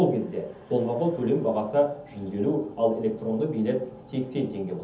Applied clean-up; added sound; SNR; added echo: none; none; none; reverberation time 0.7 s.